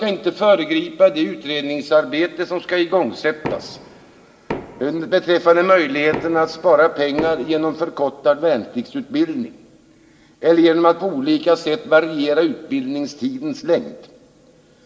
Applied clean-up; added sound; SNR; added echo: none; Knock; 14 dB; reverberation time 2.4 s.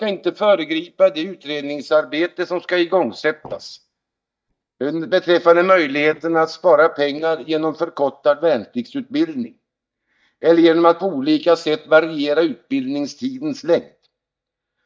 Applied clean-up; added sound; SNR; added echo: neural mask model DeepFilterNet 3.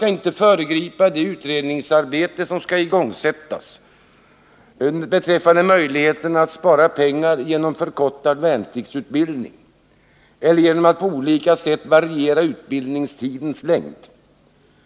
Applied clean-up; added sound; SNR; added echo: none; none; none; none.